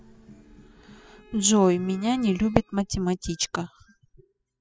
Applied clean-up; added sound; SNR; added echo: classical method spectral subtraction.